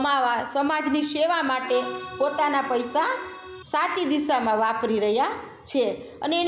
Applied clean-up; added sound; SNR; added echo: none; Accordion; 12 dB; none.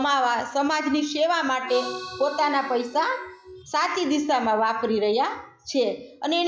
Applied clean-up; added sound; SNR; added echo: classical method log-MMSE.